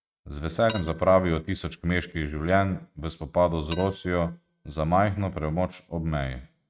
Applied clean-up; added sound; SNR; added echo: neural mask model RNNoise.